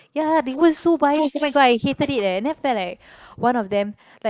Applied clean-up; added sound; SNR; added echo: neural mask model Resemble Enhance denoiser.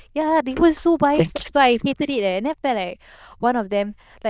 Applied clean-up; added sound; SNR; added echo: neural diffusion model UNIVERSE++.